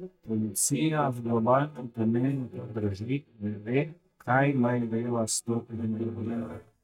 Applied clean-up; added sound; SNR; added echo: neural mask model DeepFilterNet 3.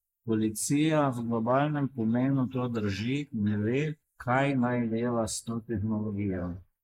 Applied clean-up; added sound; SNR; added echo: neural mask model Resemble Enhance denoiser.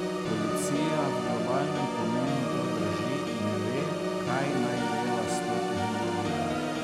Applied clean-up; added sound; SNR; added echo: none; Organ; -4 dB; none.